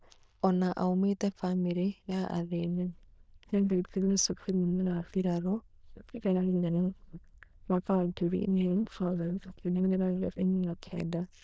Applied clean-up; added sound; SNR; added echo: neural diffusion model UNIVERSE++.